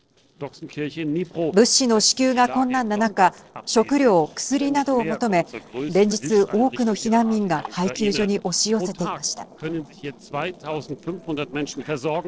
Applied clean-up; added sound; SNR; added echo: neural separator model SepFormer DNS4.